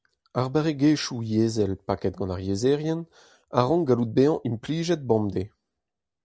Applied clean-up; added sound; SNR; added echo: none; none; none; none.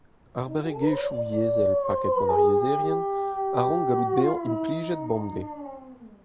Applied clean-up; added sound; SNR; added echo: none; Dog; -3 dB; none.